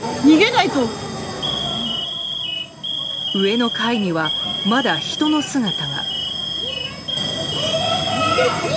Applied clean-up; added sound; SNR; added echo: none; Alarm; 6 dB; none.